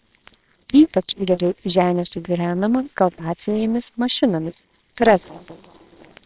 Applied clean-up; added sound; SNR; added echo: neural separator model SepFormer WHAMR!.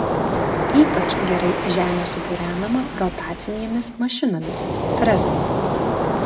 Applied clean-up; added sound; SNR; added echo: none; Waves, surf; 0 dB; reverberation time 0.7 s.